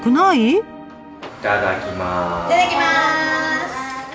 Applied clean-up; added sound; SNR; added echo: none; none; none; none.